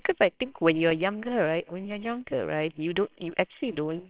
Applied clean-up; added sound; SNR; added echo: neural separator model SepFormer WHAMR!.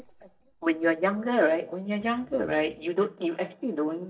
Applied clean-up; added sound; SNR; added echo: neural mask model DeepFilterNet 3.